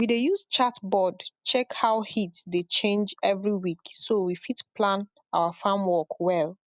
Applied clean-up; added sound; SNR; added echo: none; none; none; none.